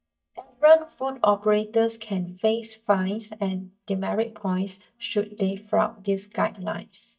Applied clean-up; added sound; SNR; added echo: neural mask model DeepFilterNet 3.